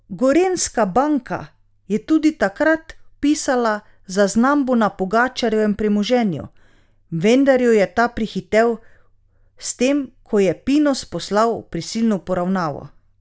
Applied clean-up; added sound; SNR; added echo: none; none; none; none.